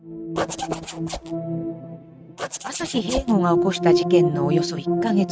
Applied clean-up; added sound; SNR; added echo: neural mask model RNNoise.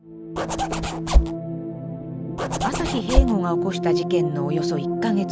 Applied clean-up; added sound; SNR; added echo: none; Zipper (clothing); -3 dB; none.